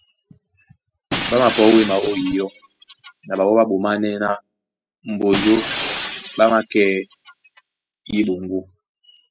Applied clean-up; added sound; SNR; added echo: classical method spectral subtraction.